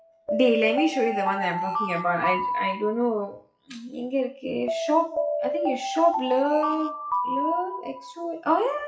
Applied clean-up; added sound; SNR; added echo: classical method WPE with log-MMSE.